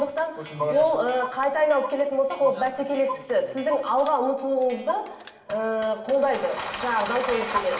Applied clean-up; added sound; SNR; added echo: none; Clock; 14 dB; reverberation time 1.0 s.